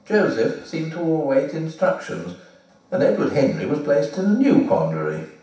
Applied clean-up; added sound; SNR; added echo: none; none; none; reverberation time 0.7 s.